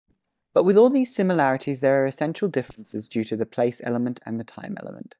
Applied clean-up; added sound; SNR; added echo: neural mask model DeepFilterNet 3.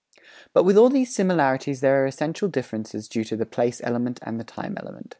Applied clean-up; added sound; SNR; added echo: none; none; none; none.